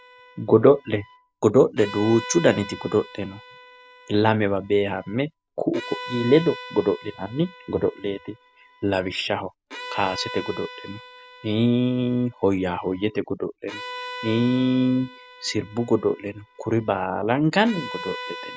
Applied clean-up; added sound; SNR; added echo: none; Bowed string instrument; 16 dB; none.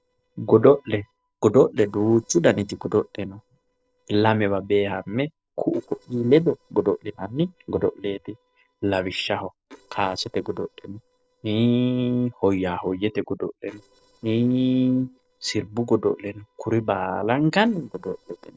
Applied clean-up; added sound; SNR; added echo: neural separator model SepFormer DNS4.